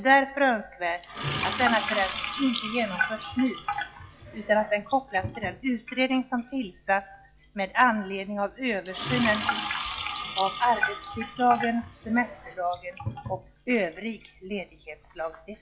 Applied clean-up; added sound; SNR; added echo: classical method log-MMSE.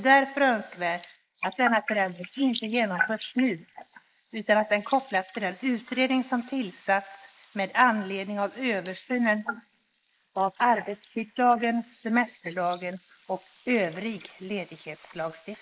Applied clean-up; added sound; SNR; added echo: neural mask model Resemble Enhance denoiser.